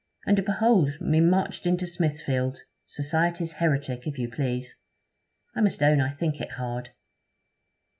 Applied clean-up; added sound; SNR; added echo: none; none; none; none.